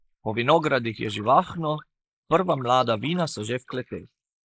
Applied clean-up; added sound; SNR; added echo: neural mask model Resemble Enhance denoiser.